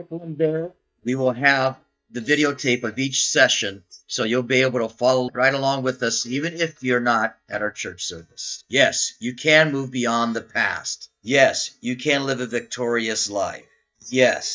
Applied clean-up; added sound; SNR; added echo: neural mask model DeepFilterNet 3.